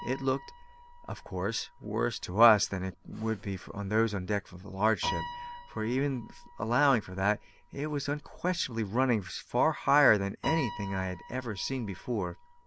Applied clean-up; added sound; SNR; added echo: none; Piano; 15 dB; none.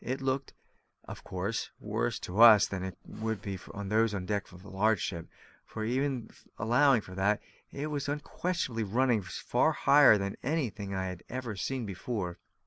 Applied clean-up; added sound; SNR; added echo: none; none; none; none.